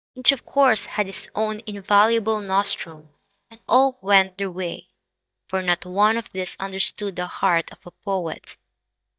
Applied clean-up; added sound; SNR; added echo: neural mask model DeepFilterNet 3.